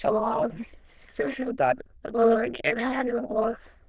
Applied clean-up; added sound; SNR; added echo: neural diffusion model UNIVERSE++.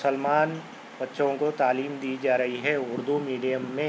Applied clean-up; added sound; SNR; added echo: none; none; none; none.